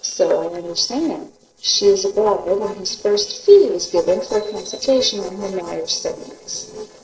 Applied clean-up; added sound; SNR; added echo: neural separator model SepFormer DNS4.